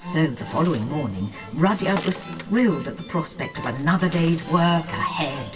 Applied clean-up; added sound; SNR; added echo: none; Bird; 17 dB; reverberation time 2.2 s.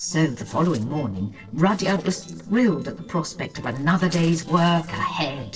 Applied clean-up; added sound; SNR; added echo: neural separator model SepFormer DNS4.